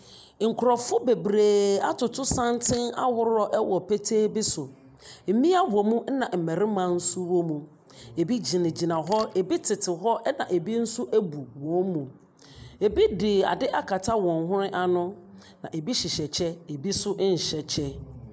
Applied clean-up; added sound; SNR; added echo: none; Mechanisms; 19 dB; none.